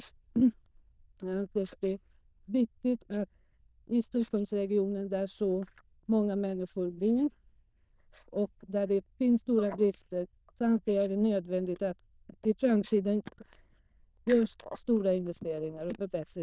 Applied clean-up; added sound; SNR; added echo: neural diffusion model UNIVERSE++.